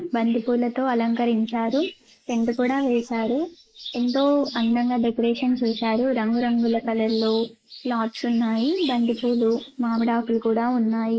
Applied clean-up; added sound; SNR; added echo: neural mask model Resemble Enhance denoiser.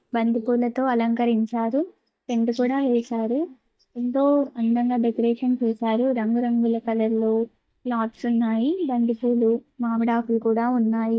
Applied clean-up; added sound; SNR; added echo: neural mask model DeepFilterNet 3.